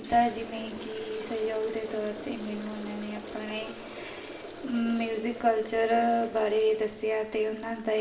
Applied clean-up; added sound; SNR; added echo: none; Toilet flush; 14 dB; reverberation time 0.8 s.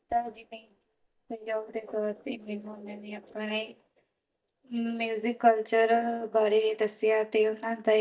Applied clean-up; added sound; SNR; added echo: neural mask model DeepFilterNet 3.